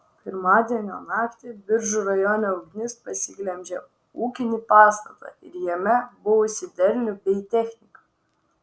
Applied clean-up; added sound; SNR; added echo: none; none; none; none.